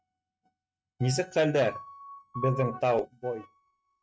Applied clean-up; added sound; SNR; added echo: neural mask model RNNoise.